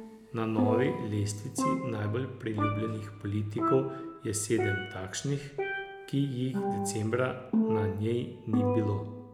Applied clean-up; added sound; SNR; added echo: none; Percussion; 2 dB; none.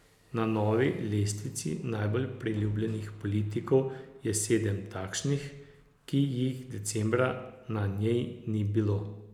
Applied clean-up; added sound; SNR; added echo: none; none; none; none.